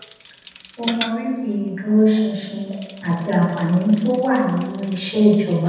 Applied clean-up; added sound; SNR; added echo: none; Bicycle; 16 dB; reverberation time 1.0 s.